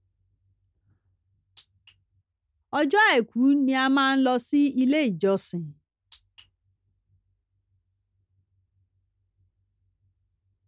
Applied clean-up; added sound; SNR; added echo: none; none; none; none.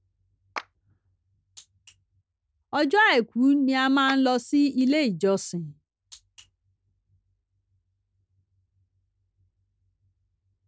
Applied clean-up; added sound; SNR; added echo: none; Clapping; 17 dB; none.